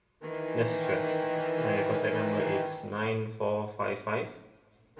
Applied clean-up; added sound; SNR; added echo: none; Bowed string instrument; 0 dB; reverberation time 1.4 s.